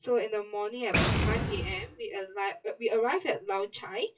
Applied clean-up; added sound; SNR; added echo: classical method WPE with log-MMSE.